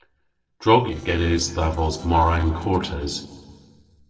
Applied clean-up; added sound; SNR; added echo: neural separator model SepFormer DNS4.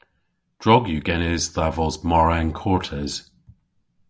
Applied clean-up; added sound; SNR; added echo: none; none; none; none.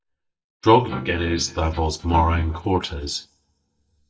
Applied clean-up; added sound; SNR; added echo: neural mask model DeepFilterNet 3.